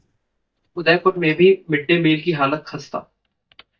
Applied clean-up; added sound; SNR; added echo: neural mask model DeepFilterNet 3.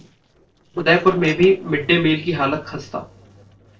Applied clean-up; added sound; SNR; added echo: neural separator model SepFormer DNS4.